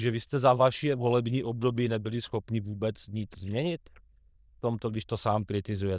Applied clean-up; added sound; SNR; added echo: neural diffusion model UNIVERSE++.